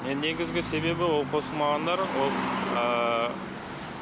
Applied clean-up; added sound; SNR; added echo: none; Engine; 15 dB; none.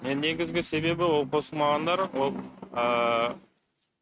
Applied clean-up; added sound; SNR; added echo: neural mask model RNNoise.